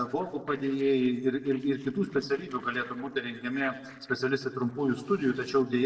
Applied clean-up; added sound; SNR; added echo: neural separator model SepFormer DNS4.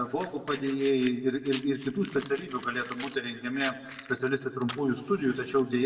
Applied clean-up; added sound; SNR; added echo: none; Fire; 14 dB; reverberation time 1.1 s.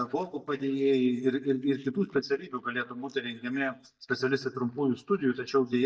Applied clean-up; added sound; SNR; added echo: neural mask model DeepFilterNet 3.